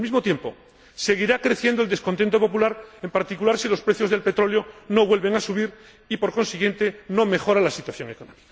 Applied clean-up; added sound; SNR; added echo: none; none; none; none.